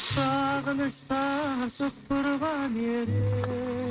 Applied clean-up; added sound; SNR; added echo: neural mask model RNNoise.